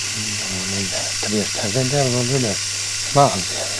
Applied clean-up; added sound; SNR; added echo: none; Bathtub (filling or washing); 1 dB; none.